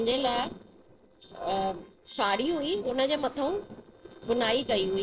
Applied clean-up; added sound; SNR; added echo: neural separator model SepFormer DNS4.